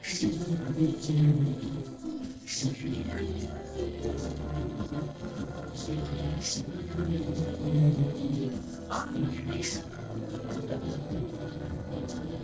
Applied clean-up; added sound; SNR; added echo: neural separator model SepFormer DNS4.